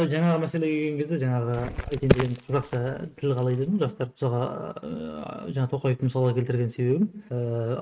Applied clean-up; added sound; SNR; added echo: neural mask model RNNoise.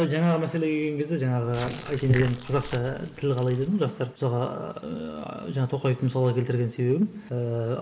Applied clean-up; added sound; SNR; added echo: neural mask model Resemble Enhance denoiser.